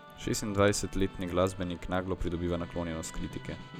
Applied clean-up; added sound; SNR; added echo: none; Snare drum + Musical instrument; 16 dB; none.